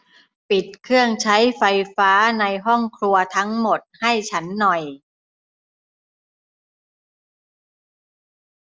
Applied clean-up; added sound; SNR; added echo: none; none; none; none.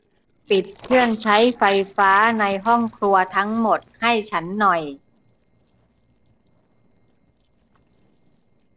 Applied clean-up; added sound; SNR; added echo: neural separator model SepFormer DNS4.